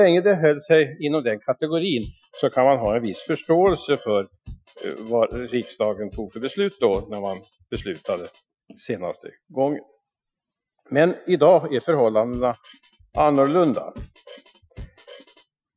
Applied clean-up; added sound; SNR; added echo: classical method Wiener filter.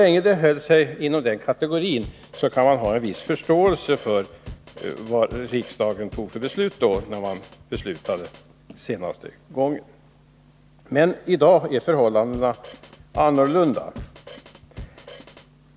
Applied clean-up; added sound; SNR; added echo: none; Drum kit; 18 dB; none.